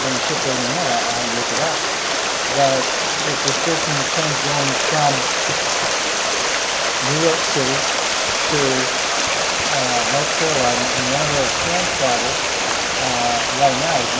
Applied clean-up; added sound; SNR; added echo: none; Stream; -5 dB; reverberation time 1.4 s.